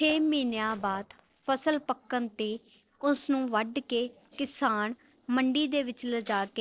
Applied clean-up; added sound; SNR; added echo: neural separator model SepFormer DNS4.